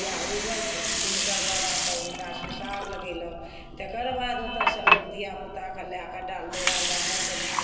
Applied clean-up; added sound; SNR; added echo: none; Water; -5 dB; reverberation time 0.2 s.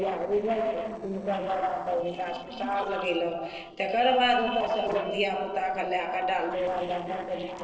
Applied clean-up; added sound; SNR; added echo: neural separator model SepFormer DNS4.